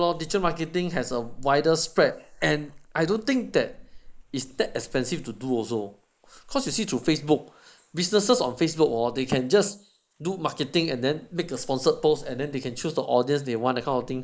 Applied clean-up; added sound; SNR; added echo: neural mask model Resemble Enhance denoiser.